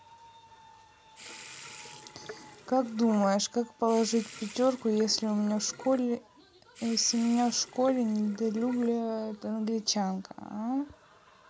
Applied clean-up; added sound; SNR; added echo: none; Sink (filling or washing) / Water tap, faucet; 17 dB; none.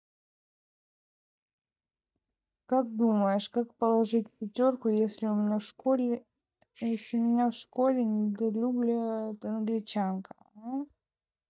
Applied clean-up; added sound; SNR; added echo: neural mask model DeepFilterNet 3.